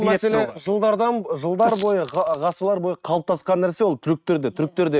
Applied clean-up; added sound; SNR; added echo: neural mask model RNNoise.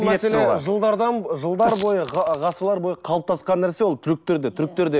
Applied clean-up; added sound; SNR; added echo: none; Coin (dropping); 16 dB; none.